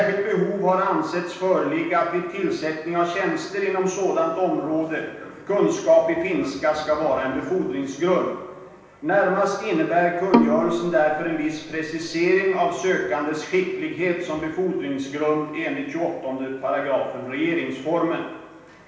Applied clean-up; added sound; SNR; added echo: none; Bowed string instrument; 2 dB; reverberation time 0.9 s.